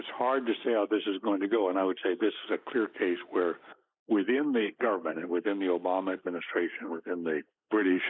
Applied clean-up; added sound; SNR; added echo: neural mask model Resemble Enhance denoiser.